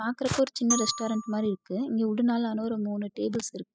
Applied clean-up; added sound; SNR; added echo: classical method spectral subtraction.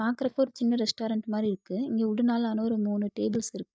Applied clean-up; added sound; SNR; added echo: neural mask model DeepFilterNet 3.